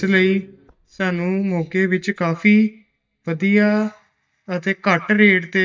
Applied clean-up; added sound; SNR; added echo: neural mask model DeepFilterNet 3.